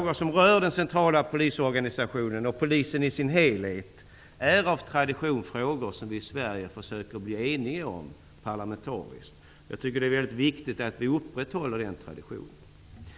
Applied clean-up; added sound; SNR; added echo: none; none; none; none.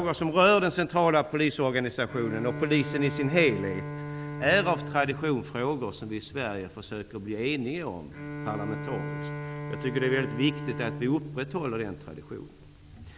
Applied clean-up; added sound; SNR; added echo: none; Bowed string instrument; 10 dB; none.